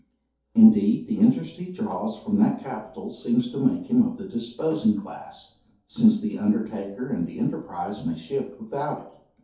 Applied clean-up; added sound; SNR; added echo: none; none; none; reverberation time 0.5 s.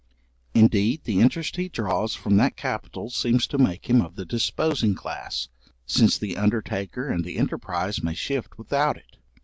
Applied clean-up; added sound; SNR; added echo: none; none; none; none.